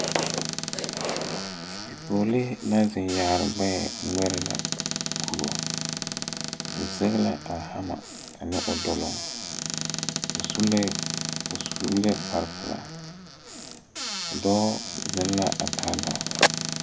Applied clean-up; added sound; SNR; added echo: none; Squeak / Cupboard open or close; 3 dB; none.